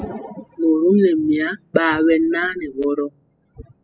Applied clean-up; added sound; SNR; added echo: classical method spectral subtraction.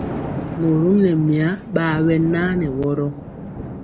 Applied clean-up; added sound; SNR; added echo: none; Thunder; 10 dB; none.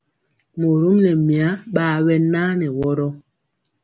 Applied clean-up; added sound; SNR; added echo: none; none; none; none.